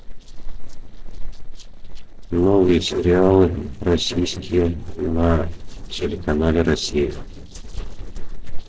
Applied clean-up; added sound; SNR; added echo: neural separator model SepFormer DNS4.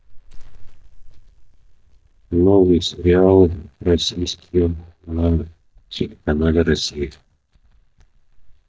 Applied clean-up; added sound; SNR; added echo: neural mask model DeepFilterNet 3.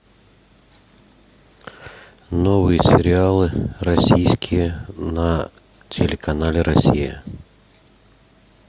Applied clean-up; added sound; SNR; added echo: none; none; none; none.